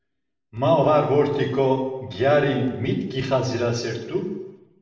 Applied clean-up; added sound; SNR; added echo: none; none; none; reverberation time 0.9 s.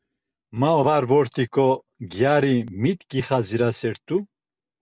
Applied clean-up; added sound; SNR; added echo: none; none; none; none.